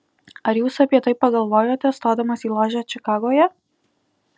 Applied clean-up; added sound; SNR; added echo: none; none; none; none.